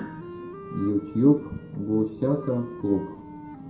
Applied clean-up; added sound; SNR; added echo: none; Wind instrument, woodwind instrument; 16 dB; reverberation time 0.5 s.